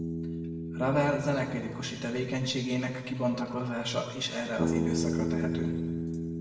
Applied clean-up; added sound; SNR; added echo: none; Bass guitar; 2 dB; reverberation time 1.8 s.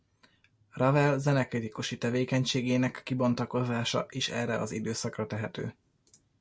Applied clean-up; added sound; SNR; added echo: none; none; none; none.